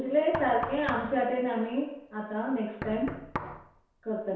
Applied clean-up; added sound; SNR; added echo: none; Knock; 12 dB; reverberation time 0.7 s.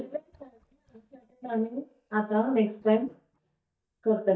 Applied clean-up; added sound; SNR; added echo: neural mask model DeepFilterNet 3.